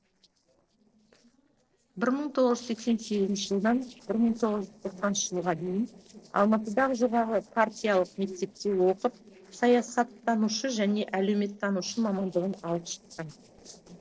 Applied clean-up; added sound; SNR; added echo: neural separator model SepFormer DNS4.